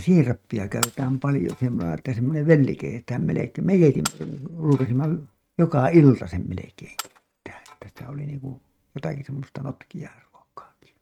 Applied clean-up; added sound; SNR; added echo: neural mask model RNNoise.